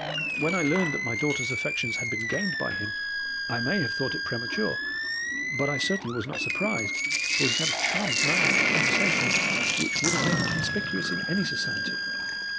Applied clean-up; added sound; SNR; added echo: none; Sink (filling or washing) + Animal; -4 dB; none.